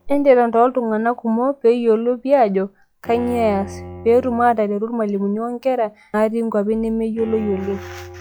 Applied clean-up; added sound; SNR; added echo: classical method log-MMSE.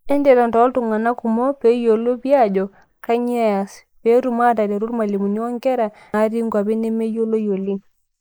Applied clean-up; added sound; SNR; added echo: neural mask model Resemble Enhance denoiser.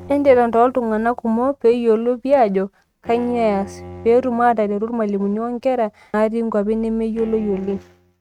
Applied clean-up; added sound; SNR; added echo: neural mask model RNNoise.